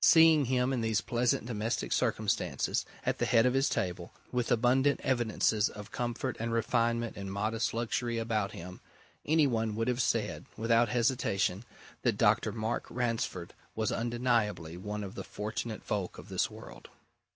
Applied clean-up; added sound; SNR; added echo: none; none; none; none.